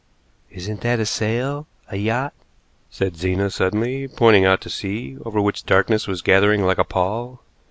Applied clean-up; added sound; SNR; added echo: none; none; none; none.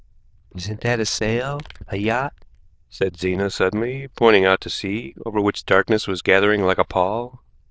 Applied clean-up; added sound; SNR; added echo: neural diffusion model UNIVERSE++.